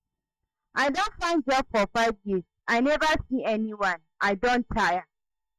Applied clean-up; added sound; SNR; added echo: neural mask model DeepFilterNet 3.